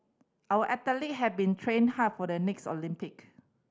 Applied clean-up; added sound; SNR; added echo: none; none; none; none.